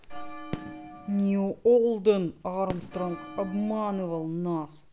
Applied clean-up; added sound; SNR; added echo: none; Bell + Fireworks; 14 dB; none.